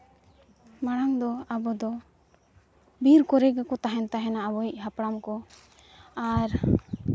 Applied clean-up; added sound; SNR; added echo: none; none; none; none.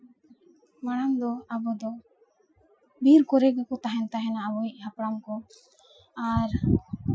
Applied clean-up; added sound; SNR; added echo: classical method Wiener filter.